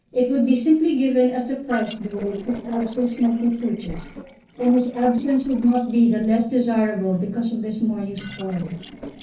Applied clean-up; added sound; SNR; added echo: neural separator model SepFormer DNS4.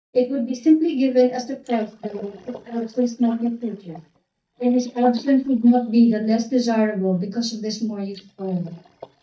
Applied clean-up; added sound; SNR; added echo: neural mask model DeepFilterNet 3.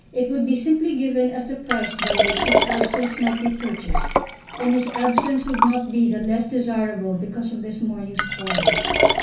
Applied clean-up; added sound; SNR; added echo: none; Liquid; 1 dB; reverberation time 0.6 s.